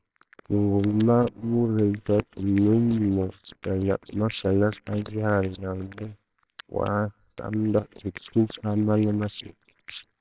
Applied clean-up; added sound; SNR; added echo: neural separator model SepFormer WHAMR!.